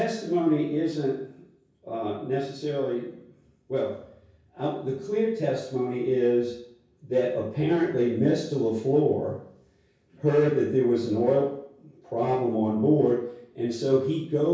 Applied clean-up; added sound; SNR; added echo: none; none; none; reverberation time 0.6 s.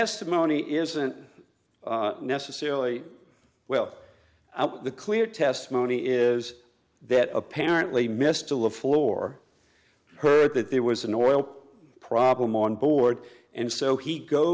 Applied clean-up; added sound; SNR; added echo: none; none; none; none.